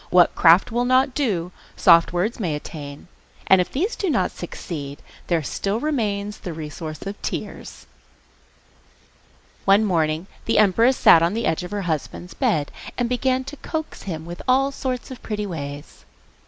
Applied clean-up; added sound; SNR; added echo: none; none; none; none.